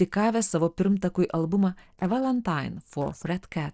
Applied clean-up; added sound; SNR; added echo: neural separator model SepFormer DNS4.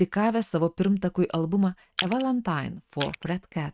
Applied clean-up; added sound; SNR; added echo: neural mask model RNNoise.